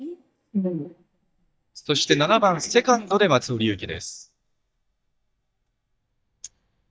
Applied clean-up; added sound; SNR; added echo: neural mask model DeepFilterNet 3.